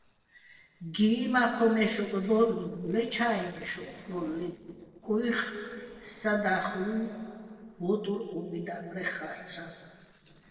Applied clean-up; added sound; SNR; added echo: neural separator model SepFormer DNS4.